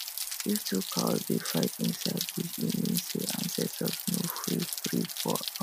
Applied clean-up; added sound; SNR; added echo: none; Rain; 4 dB; none.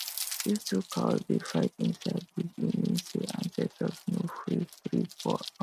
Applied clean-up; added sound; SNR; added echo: neural mask model RNNoise.